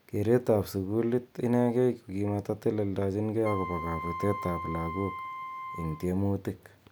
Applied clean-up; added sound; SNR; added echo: none; Wind instrument, woodwind instrument; 9 dB; none.